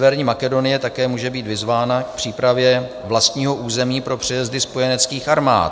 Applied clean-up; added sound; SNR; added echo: none; none; none; none.